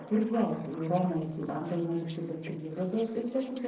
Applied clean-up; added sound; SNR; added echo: neural separator model SepFormer DNS4.